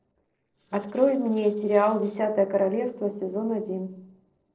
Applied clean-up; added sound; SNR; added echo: neural separator model SepFormer DNS4.